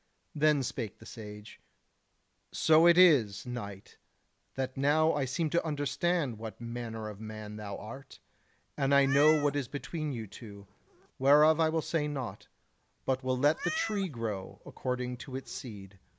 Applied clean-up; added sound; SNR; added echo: none; Meow; 11 dB; none.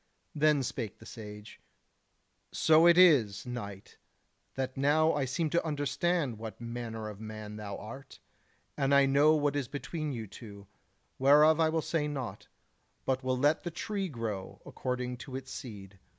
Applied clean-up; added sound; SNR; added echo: none; none; none; none.